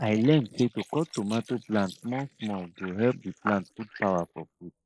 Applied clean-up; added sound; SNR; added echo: neural mask model Resemble Enhance denoiser.